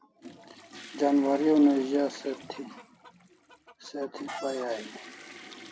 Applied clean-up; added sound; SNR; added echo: none; Chicken, rooster + Toilet flush / Water; 17 dB; none.